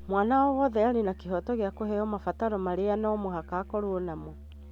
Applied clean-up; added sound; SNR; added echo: none; Musical instrument; 17 dB; none.